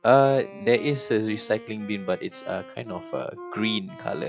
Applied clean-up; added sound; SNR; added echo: classical method log-MMSE.